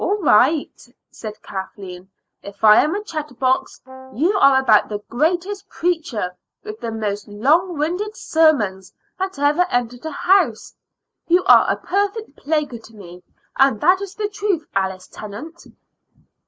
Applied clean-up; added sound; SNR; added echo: neural mask model DeepFilterNet 3.